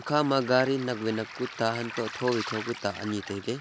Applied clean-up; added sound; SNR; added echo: none; Waves, surf; 12 dB; none.